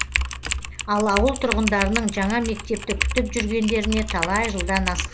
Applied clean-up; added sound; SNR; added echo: none; Typing; 3 dB; none.